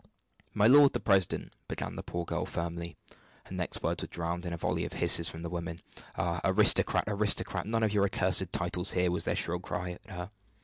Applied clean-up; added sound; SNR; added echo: none; none; none; none.